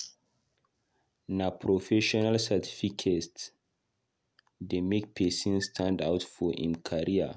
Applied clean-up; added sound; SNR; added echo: none; none; none; none.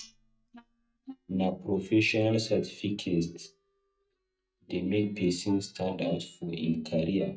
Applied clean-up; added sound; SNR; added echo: neural mask model DeepFilterNet 3.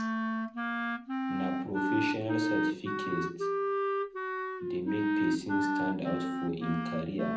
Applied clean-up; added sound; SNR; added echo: none; Wind instrument, woodwind instrument; -4 dB; reverberation time 0.6 s.